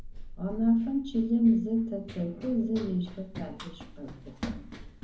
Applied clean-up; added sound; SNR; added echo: none; Run; 13 dB; reverberation time 0.4 s.